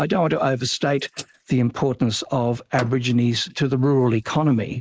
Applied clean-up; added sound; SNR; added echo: neural mask model Resemble Enhance denoiser.